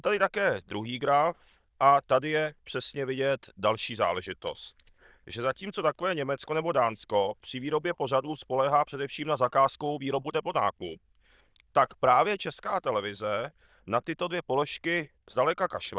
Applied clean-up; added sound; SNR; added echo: neural diffusion model UNIVERSE++.